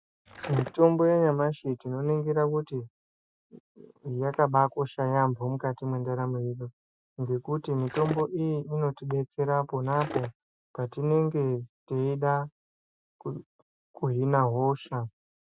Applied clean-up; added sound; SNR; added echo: classical method Wiener filter.